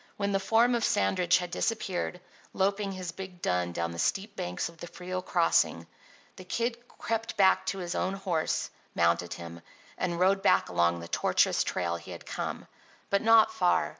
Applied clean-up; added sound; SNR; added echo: none; none; none; none.